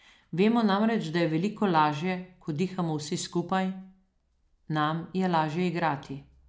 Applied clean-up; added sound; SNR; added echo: none; none; none; none.